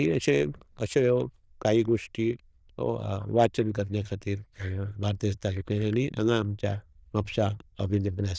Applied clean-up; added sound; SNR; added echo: neural diffusion model UNIVERSE++.